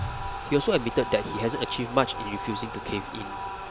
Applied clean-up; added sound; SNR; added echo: none; Bathtub (filling or washing); 6 dB; none.